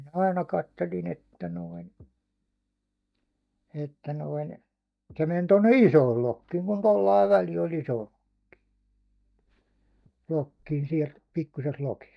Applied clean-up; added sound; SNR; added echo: neural mask model DeepFilterNet 3.